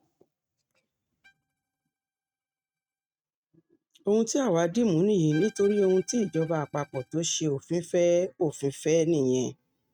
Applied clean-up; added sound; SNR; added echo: neural mask model RNNoise.